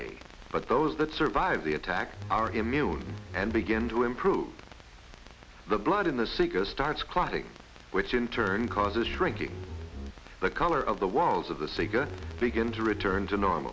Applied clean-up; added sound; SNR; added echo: none; Bowed string instrument; 10 dB; none.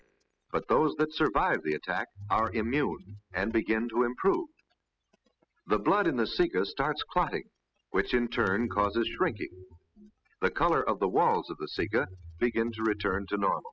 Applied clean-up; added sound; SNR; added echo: classical method spectral subtraction.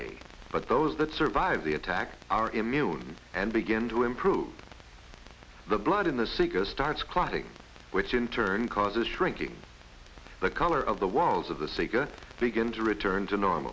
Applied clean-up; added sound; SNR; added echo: none; none; none; none.